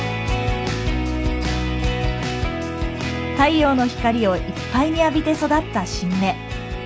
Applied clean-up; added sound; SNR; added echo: none; none; none; none.